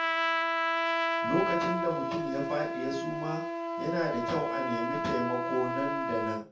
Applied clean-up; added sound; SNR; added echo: none; Trumpet; -2 dB; reverberation time 0.3 s.